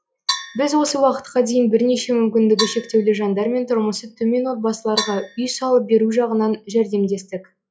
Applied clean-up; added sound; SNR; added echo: classical method log-MMSE.